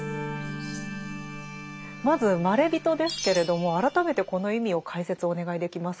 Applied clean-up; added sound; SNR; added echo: none; none; none; none.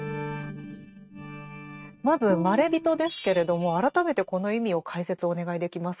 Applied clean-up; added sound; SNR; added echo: neural mask model RNNoise.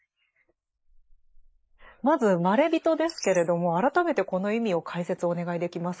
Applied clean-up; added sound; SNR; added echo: neural mask model Resemble Enhance denoiser.